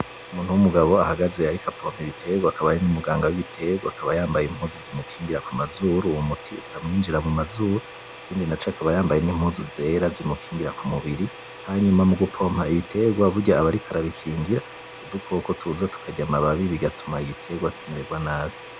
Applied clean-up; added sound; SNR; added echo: none; Domestic sounds, home sounds; 14 dB; none.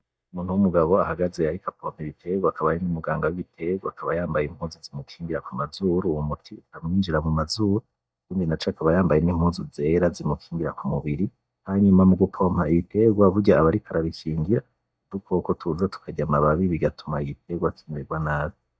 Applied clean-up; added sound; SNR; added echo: neural mask model DeepFilterNet 3.